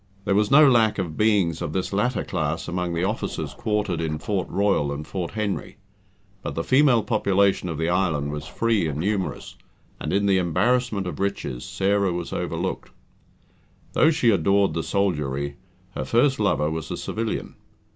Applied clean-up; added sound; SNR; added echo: none; Scratching (performance technique); 18 dB; none.